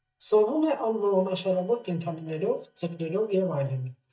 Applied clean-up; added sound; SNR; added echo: neural mask model DeepFilterNet 3.